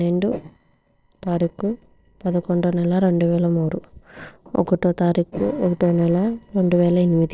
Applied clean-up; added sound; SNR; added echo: neural separator model SepFormer DNS4.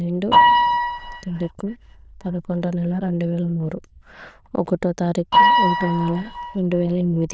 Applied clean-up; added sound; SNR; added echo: neural diffusion model UNIVERSE++.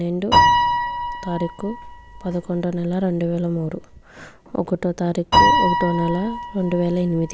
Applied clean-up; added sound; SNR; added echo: none; Piano; -1 dB; none.